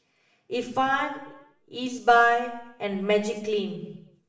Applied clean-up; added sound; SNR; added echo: none; none; none; reverberation time 0.8 s.